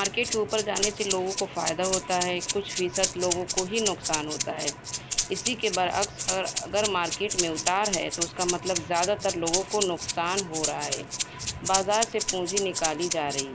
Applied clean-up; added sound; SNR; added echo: none; Rattle (instrument); 3 dB; none.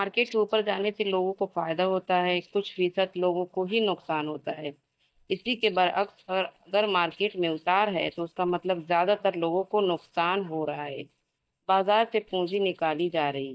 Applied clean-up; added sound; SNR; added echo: neural mask model DeepFilterNet 3.